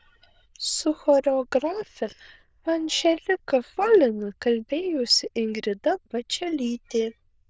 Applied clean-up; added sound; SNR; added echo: neural diffusion model UNIVERSE++.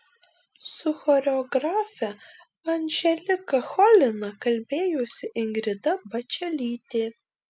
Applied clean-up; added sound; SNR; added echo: none; none; none; none.